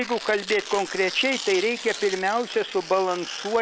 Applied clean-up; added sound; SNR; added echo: none; Tearing; 11 dB; none.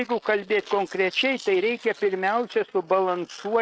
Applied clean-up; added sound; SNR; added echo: neural mask model RNNoise.